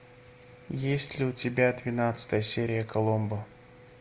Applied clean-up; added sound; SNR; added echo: none; none; none; none.